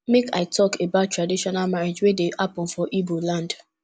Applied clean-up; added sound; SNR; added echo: none; none; none; none.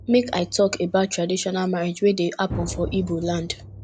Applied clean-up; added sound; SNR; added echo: none; Drum; 14 dB; none.